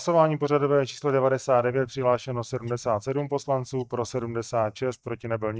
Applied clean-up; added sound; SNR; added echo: neural mask model DeepFilterNet 3.